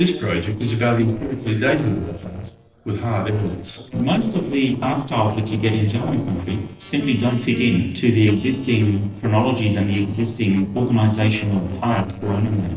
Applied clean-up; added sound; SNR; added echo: neural separator model SepFormer DNS4.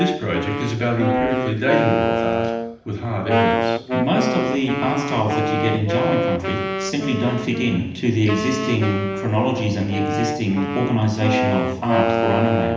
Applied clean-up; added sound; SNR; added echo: none; Wind instrument, woodwind instrument; 1 dB; reverberation time 0.9 s.